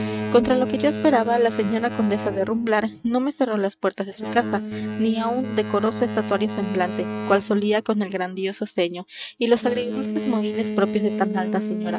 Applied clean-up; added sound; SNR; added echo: neural mask model RNNoise.